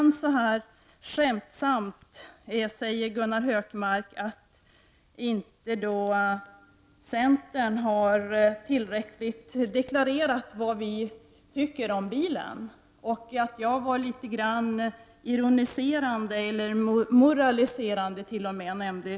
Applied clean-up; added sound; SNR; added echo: none; none; none; none.